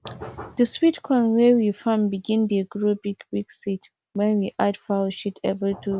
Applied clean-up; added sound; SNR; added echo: none; none; none; none.